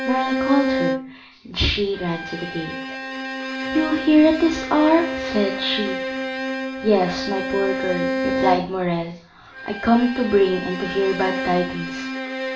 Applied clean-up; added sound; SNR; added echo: none; Bowed string instrument; 5 dB; reverberation time 0.5 s.